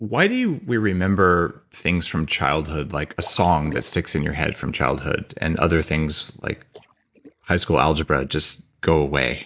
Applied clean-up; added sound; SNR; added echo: neural mask model DeepFilterNet 3.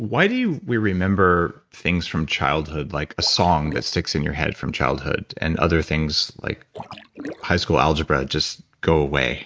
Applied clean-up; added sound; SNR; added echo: neural mask model RNNoise.